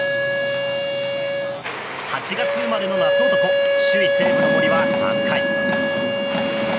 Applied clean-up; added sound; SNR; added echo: none; Wind instrument, woodwind instrument; -4 dB; none.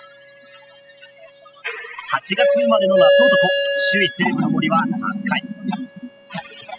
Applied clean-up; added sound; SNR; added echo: classical method spectral subtraction.